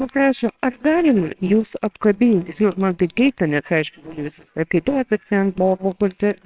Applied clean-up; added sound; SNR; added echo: neural separator model SepFormer WHAMR!.